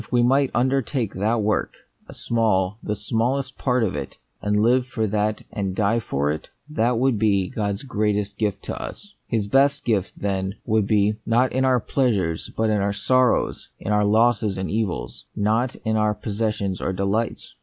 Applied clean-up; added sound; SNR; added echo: none; none; none; none.